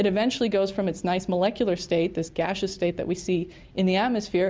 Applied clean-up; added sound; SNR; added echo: none; none; none; none.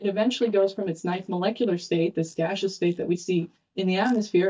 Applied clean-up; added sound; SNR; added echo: neural mask model DeepFilterNet 3.